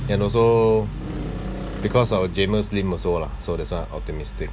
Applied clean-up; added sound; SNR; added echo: none; none; none; none.